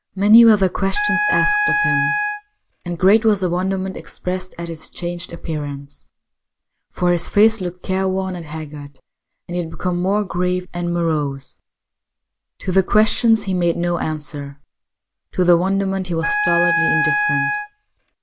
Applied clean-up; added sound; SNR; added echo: none; Wind instrument, woodwind instrument; 1 dB; none.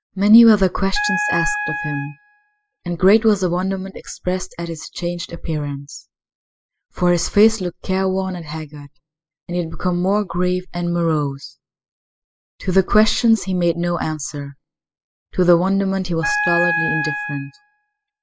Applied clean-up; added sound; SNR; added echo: classical method spectral subtraction.